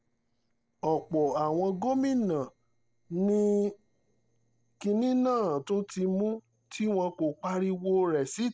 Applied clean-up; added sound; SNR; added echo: neural separator model SepFormer DNS4.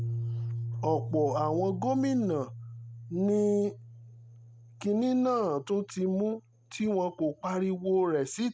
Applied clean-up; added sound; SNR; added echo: none; Piano; 10 dB; none.